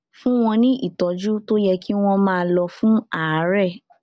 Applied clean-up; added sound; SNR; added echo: none; none; none; none.